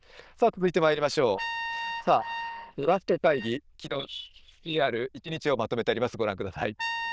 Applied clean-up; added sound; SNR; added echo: neural diffusion model UNIVERSE++.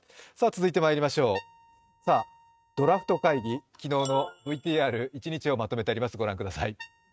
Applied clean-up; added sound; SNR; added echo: neural mask model RNNoise.